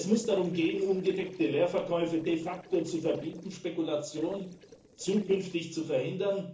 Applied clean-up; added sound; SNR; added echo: neural separator model SepFormer DNS4.